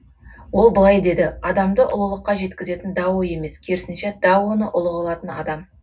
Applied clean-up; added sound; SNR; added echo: none; none; none; reverberation time 0.4 s.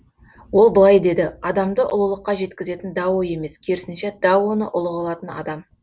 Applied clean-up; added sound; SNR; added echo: none; none; none; none.